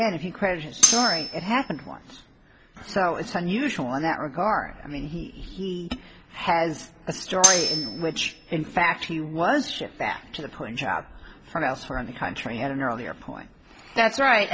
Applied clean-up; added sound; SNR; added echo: none; Cutlery, silverware; -3 dB; none.